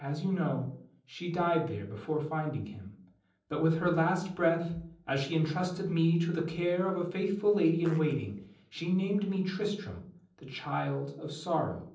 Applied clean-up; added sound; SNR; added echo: neural separator model SepFormer DNS4.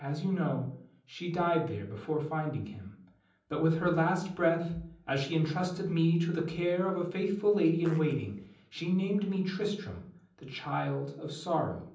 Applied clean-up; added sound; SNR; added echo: none; Fart; 20 dB; reverberation time 0.6 s.